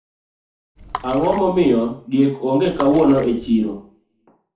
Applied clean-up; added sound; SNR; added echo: none; Water / Splash, splatter; 16 dB; reverberation time 0.7 s.